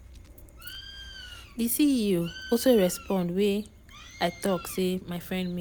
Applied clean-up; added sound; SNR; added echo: none; Bird; 17 dB; none.